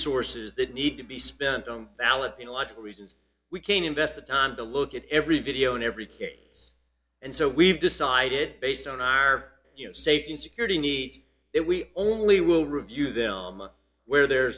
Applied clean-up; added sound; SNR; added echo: none; none; none; none.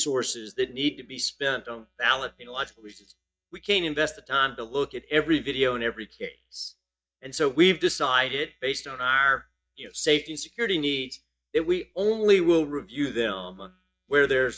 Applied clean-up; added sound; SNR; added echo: neural mask model DeepFilterNet 3.